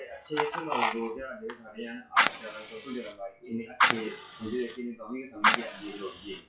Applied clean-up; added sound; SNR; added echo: classical method WPE with log-MMSE.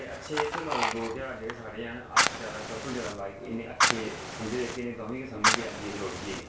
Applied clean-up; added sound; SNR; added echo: none; Fire; -4 dB; reverberation time 0.2 s.